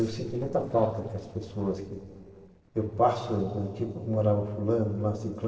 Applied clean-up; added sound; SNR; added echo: neural separator model SepFormer DNS4.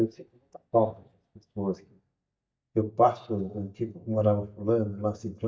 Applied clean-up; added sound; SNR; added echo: neural mask model DeepFilterNet 3.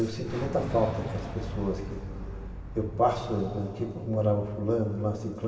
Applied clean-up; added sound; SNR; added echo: none; Boom; 11 dB; reverberation time 2.4 s.